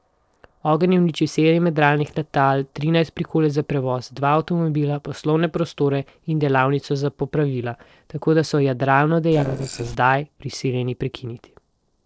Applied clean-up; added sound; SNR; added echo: neural separator model SepFormer DNS4.